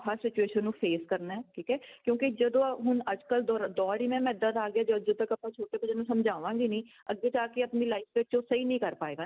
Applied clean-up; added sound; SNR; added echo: none; none; none; none.